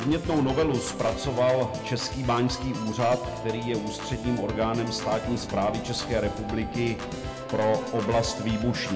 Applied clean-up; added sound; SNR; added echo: none; Organ; 7 dB; reverberation time 0.7 s.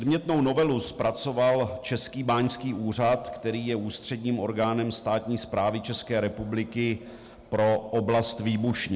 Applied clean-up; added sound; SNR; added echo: none; none; none; none.